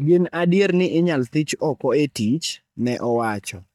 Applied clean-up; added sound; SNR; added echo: neural mask model DeepFilterNet 3.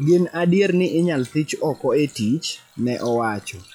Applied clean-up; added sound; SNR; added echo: classical method log-MMSE.